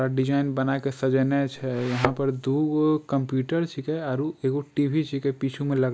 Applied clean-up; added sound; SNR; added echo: none; Thump, thud; 6 dB; none.